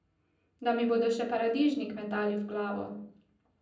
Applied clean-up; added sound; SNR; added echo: none; none; none; reverberation time 0.6 s.